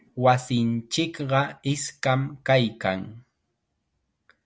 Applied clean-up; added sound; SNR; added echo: none; none; none; none.